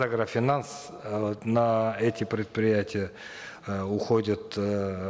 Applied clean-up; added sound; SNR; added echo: none; none; none; none.